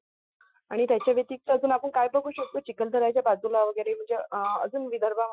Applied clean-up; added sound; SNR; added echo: classical method Wiener filter.